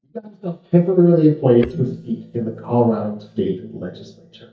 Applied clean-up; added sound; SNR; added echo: neural mask model DeepFilterNet 3.